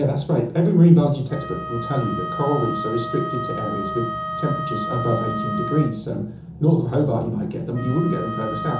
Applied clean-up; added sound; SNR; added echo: none; Wind instrument, woodwind instrument; 9 dB; reverberation time 0.7 s.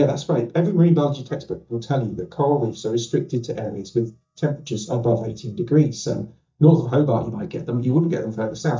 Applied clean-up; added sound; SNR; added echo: neural mask model DeepFilterNet 3.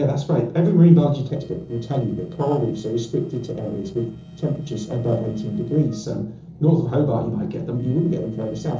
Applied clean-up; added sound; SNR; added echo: neural separator model SepFormer DNS4.